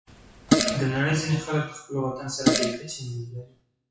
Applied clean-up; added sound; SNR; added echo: classical method WPE with log-MMSE.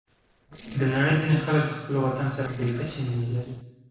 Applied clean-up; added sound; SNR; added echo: neural separator model SepFormer DNS4.